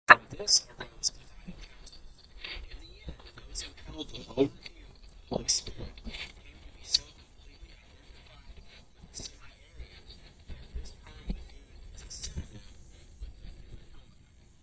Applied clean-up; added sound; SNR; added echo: neural mask model DeepFilterNet 3.